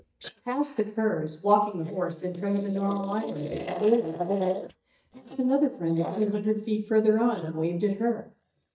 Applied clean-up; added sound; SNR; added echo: neural mask model DeepFilterNet 3.